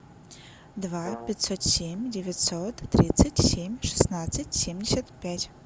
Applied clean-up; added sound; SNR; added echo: none; Brass instrument; 13 dB; none.